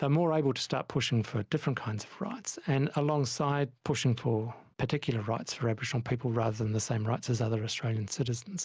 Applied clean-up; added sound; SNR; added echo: none; none; none; none.